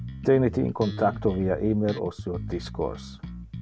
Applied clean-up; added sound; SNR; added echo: none; Bass guitar; 10 dB; none.